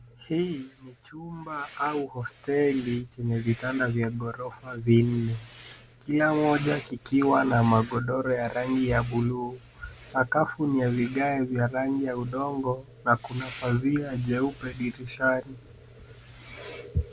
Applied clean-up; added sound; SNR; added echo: none; none; none; none.